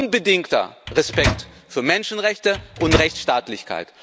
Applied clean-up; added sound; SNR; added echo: none; Microwave oven; 6 dB; none.